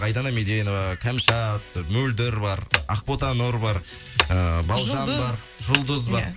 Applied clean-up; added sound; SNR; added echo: none; Hammer; 8 dB; none.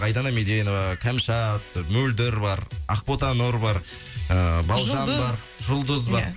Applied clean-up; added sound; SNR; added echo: none; none; none; none.